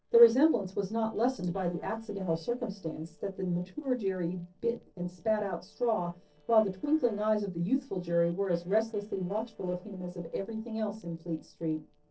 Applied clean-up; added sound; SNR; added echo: neural separator model SepFormer DNS4.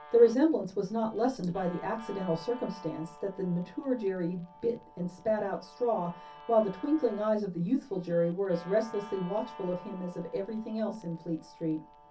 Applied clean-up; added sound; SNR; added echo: none; Guitar; 19 dB; reverberation time 0.3 s.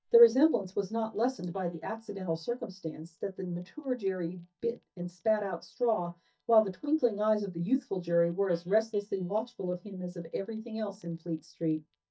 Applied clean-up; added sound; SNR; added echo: neural mask model DeepFilterNet 3.